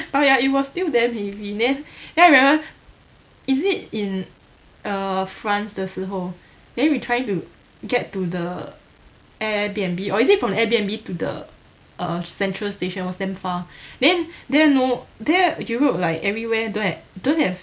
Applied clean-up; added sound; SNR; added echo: none; none; none; none.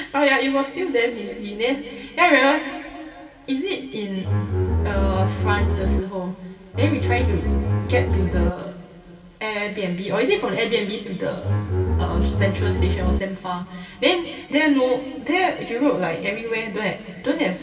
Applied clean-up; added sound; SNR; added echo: none; Bowed string instrument; -3 dB; reverberation time 2.4 s.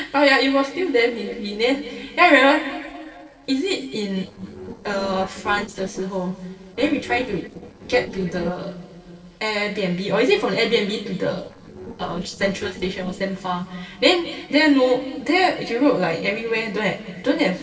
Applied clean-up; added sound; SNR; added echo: neural separator model SepFormer DNS4.